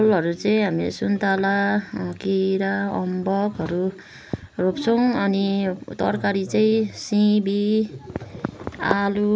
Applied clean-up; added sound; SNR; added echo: none; none; none; none.